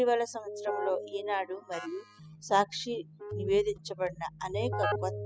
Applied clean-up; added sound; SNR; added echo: classical method spectral subtraction.